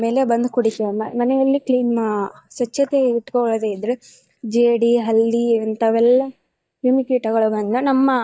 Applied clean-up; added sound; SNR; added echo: neural mask model DeepFilterNet 3.